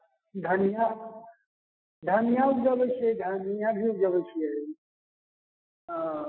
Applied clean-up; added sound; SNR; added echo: classical method Wiener filter.